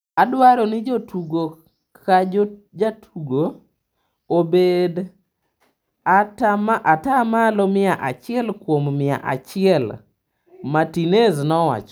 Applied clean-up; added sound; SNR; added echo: none; none; none; none.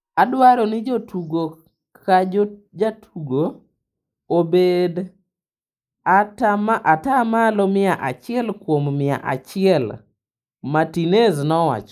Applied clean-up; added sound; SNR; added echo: neural mask model Resemble Enhance denoiser.